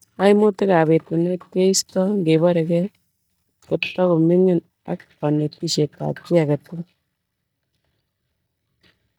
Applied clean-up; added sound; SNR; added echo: neural mask model DeepFilterNet 3.